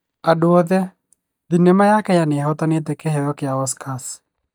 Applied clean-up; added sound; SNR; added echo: neural mask model DeepFilterNet 3.